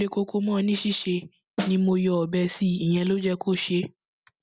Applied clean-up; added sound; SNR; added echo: none; Snare drum; 7 dB; none.